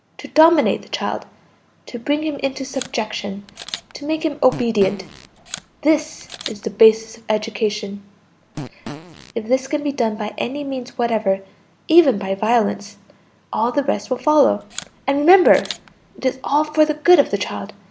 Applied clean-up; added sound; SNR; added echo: none; Fart + Camera; 16 dB; none.